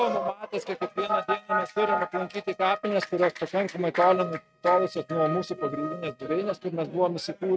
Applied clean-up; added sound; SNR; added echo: neural mask model RNNoise.